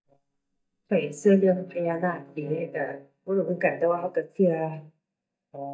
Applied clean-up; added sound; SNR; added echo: neural mask model DeepFilterNet 3.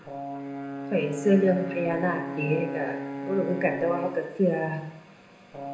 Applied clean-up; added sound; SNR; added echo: none; Brass instrument; 8 dB; reverberation time 0.8 s.